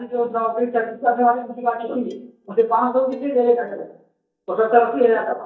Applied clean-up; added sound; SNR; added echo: neural mask model DeepFilterNet 3.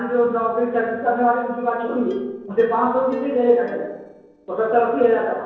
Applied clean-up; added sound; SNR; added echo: neural separator model SepFormer DNS4.